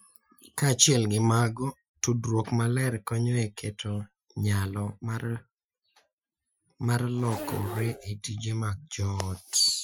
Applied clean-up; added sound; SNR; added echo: classical method Wiener filter.